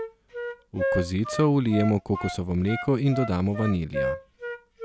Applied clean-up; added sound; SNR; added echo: none; Wind instrument, woodwind instrument; 7 dB; none.